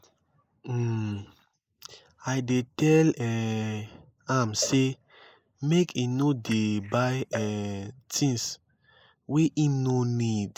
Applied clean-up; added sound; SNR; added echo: neural mask model Resemble Enhance denoiser.